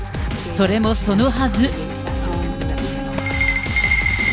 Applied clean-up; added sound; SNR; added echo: none; Bowed string instrument; 13 dB; none.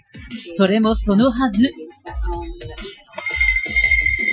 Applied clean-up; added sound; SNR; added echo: classical method Wiener filter.